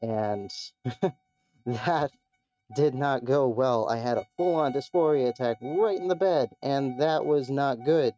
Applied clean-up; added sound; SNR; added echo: neural mask model RNNoise.